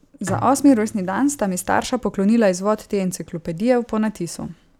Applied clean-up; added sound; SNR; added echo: none; Bowed string instrument; 18 dB; none.